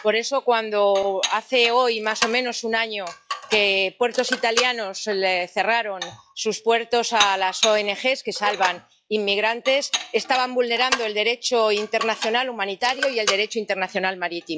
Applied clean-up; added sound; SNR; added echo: classical method log-MMSE.